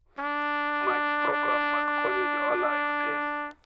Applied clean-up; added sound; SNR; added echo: neural diffusion model UNIVERSE++.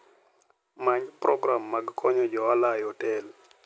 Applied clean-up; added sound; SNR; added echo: none; none; none; none.